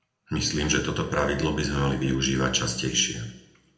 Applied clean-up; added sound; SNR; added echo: none; none; none; reverberation time 0.7 s.